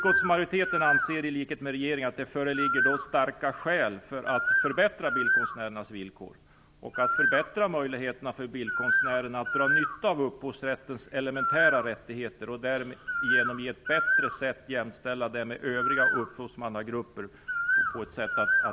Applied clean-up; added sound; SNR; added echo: none; Bird; -1 dB; none.